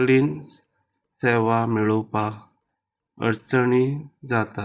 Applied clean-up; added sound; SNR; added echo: neural mask model DeepFilterNet 3.